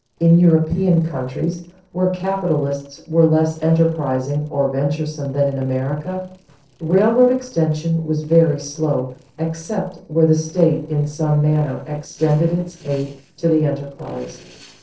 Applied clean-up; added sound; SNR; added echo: neural separator model SepFormer DNS4.